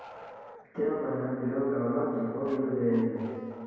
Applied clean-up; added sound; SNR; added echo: none; Bark; 19 dB; reverberation time 2.2 s.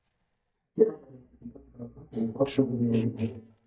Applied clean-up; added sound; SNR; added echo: neural mask model DeepFilterNet 3.